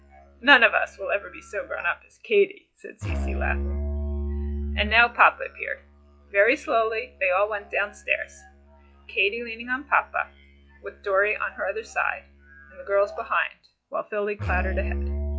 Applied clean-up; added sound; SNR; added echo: classical method log-MMSE.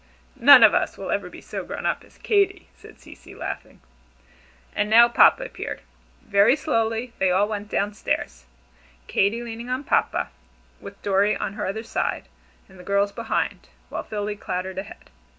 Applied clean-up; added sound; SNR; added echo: none; none; none; none.